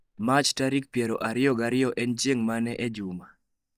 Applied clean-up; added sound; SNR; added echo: neural mask model DeepFilterNet 3.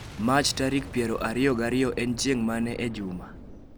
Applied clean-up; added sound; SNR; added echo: none; Boom; 13 dB; none.